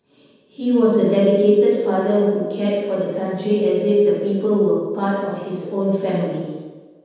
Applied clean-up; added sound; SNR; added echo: none; none; none; reverberation time 1.2 s.